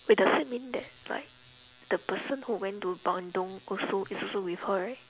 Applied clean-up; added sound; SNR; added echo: none; none; none; none.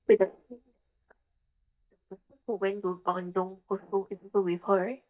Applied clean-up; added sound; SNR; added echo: neural mask model DeepFilterNet 3.